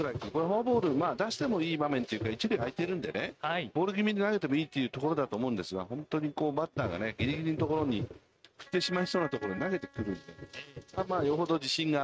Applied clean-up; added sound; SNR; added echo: neural mask model RNNoise.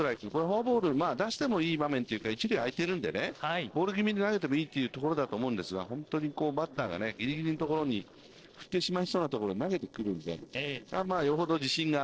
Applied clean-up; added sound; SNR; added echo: neural separator model SepFormer DNS4.